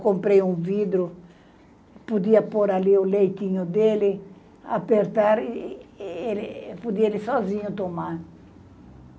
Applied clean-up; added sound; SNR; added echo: none; none; none; none.